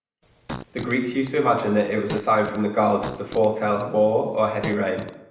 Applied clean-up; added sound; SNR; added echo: none; Fart; 15 dB; reverberation time 0.7 s.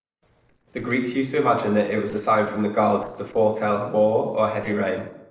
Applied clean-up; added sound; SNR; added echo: neural separator model SepFormer DNS4.